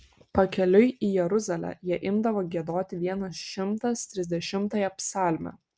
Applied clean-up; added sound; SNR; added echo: none; none; none; none.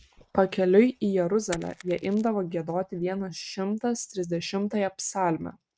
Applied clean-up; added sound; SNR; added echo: neural mask model RNNoise.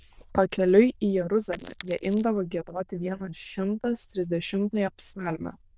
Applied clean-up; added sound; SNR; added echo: neural diffusion model UNIVERSE++.